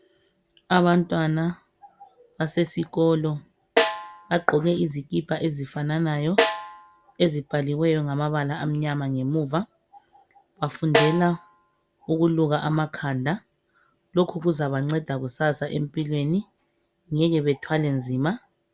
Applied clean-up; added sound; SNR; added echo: none; Snare drum; 4 dB; none.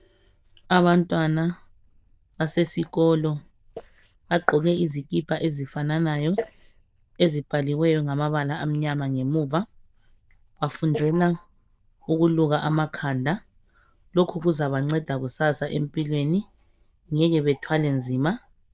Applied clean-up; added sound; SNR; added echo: neural diffusion model UNIVERSE++.